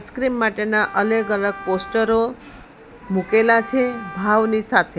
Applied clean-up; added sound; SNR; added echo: none; Wind instrument, woodwind instrument; 17 dB; none.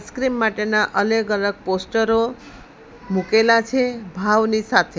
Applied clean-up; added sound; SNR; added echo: none; none; none; none.